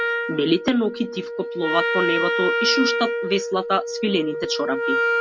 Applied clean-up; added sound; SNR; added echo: none; Wind instrument, woodwind instrument; 0 dB; none.